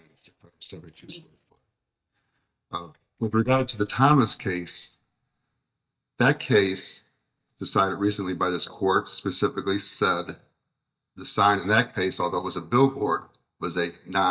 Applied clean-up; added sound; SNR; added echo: neural mask model DeepFilterNet 3.